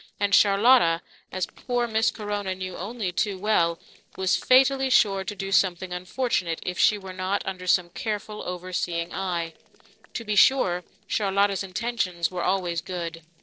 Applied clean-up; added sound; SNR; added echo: neural separator model SepFormer DNS4.